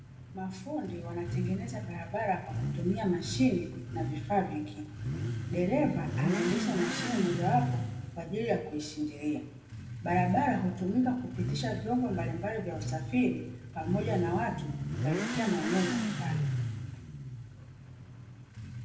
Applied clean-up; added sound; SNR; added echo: none; Motorcycle / Accelerating, revving, vroom; 3 dB; reverberation time 0.7 s.